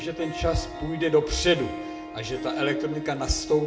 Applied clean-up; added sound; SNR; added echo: none; Harp; 8 dB; reverberation time 0.4 s.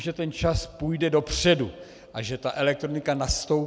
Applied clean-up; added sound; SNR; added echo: none; none; none; none.